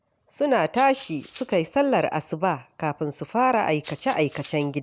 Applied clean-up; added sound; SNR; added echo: none; Rattle (instrument); 5 dB; none.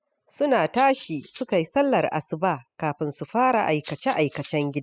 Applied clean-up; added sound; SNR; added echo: classical method spectral subtraction.